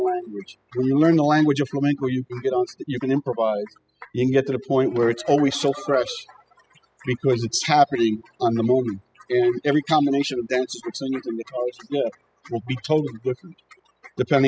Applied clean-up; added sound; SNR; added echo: classical method spectral subtraction.